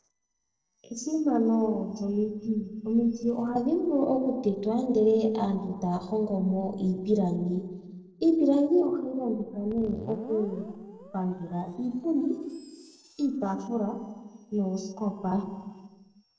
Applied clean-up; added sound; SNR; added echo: neural separator model SepFormer DNS4.